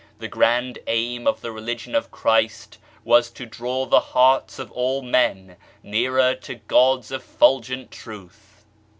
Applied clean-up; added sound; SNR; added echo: none; none; none; none.